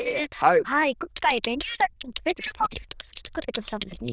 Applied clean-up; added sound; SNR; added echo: neural diffusion model UNIVERSE++.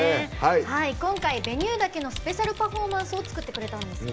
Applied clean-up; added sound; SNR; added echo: none; Typing; 13 dB; none.